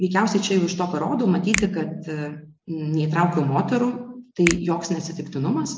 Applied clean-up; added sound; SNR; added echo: none; Finger snapping; 10 dB; none.